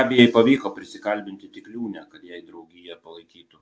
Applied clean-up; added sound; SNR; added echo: none; none; none; none.